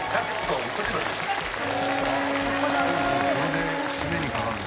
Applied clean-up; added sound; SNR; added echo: none; Applause + Bowed string instrument; 0 dB; none.